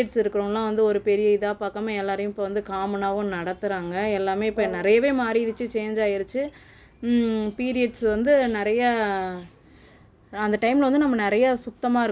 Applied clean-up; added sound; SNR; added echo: none; Brass instrument; 16 dB; none.